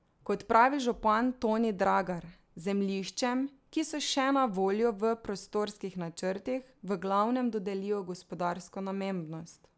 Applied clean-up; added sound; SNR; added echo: none; none; none; none.